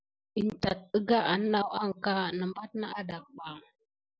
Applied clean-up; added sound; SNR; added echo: none; none; none; none.